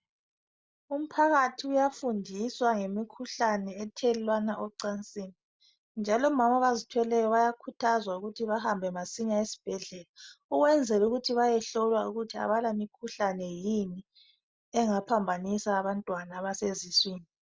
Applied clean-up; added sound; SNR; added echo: none; none; none; none.